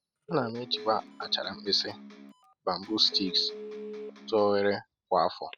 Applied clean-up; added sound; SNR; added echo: none; Electric guitar + Telephone; 15 dB; none.